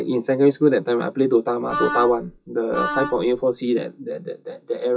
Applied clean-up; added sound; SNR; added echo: classical method WPE with log-MMSE.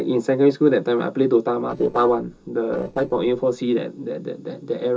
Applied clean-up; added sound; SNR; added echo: neural separator model SepFormer DNS4.